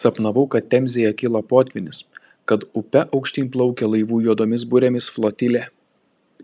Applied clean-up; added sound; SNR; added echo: none; none; none; none.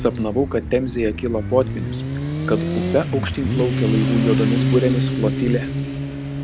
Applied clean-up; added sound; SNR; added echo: none; Motorcycle; 0 dB; none.